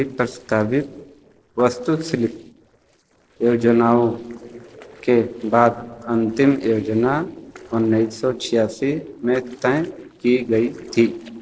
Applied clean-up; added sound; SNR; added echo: neural separator model SepFormer DNS4.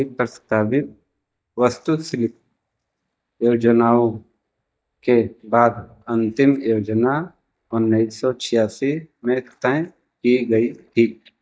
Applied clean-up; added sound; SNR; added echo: neural mask model DeepFilterNet 3.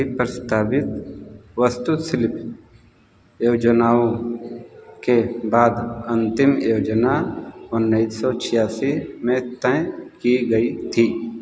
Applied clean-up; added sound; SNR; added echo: none; none; none; none.